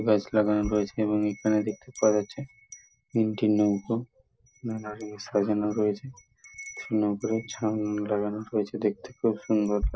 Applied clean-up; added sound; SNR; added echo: none; Wind chime; 15 dB; none.